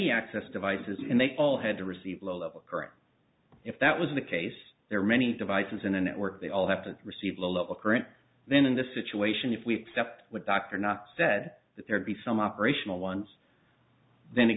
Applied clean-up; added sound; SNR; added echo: none; none; none; none.